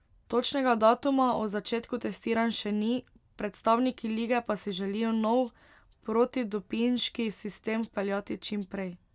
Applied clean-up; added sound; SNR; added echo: none; none; none; none.